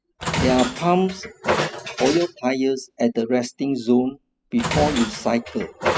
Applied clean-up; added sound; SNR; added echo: classical method spectral subtraction.